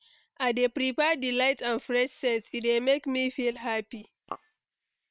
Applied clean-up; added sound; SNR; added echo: neural separator model SepFormer WHAM!.